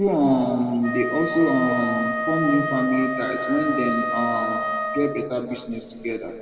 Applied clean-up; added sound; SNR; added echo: none; Wind instrument, woodwind instrument; 5 dB; reverberation time 1.9 s.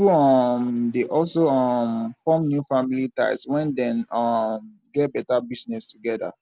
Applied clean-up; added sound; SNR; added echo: none; none; none; none.